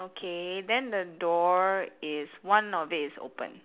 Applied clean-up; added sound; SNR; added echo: none; none; none; none.